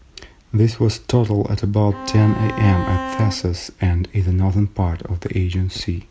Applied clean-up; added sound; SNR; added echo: none; Bowed string instrument; 9 dB; none.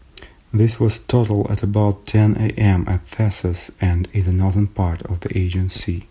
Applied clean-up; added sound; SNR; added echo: none; none; none; none.